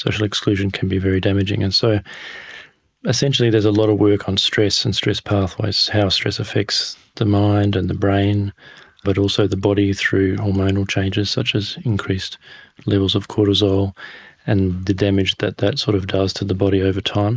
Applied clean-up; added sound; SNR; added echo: neural mask model Resemble Enhance denoiser.